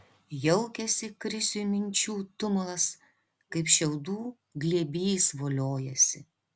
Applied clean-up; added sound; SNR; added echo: none; none; none; none.